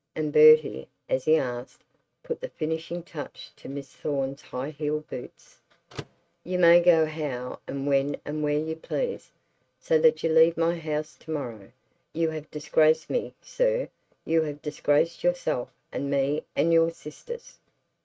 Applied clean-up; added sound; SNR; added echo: neural mask model RNNoise.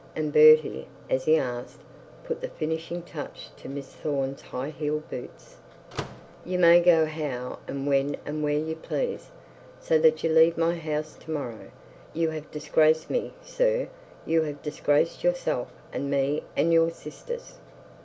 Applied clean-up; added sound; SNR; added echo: none; Slam / Microwave oven; 14 dB; none.